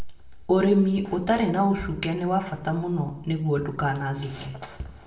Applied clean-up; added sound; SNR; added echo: none; none; none; reverberation time 0.6 s.